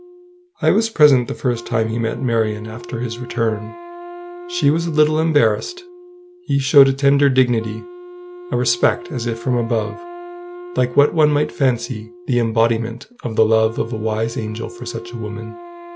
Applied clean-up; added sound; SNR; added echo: none; Wind instrument, woodwind instrument; 16 dB; none.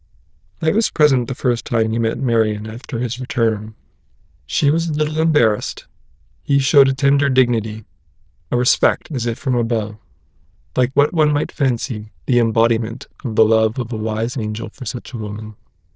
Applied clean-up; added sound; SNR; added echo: neural diffusion model UNIVERSE++.